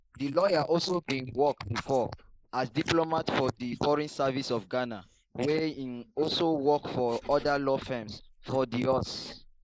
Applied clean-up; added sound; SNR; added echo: neural mask model Resemble Enhance denoiser.